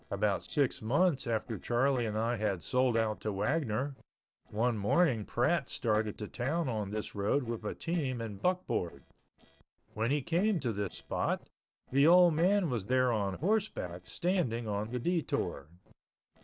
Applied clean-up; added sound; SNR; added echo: neural separator model SepFormer DNS4.